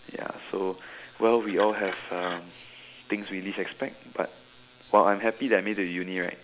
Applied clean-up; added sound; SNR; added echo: none; Glass; 14 dB; none.